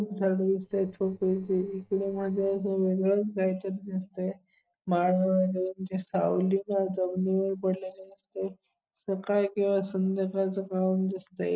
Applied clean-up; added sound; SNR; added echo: neural separator model SepFormer DNS4.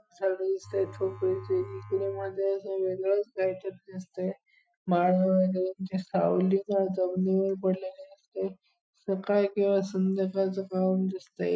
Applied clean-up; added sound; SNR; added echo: classical method Wiener filter.